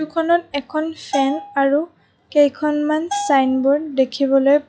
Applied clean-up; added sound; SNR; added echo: classical method log-MMSE.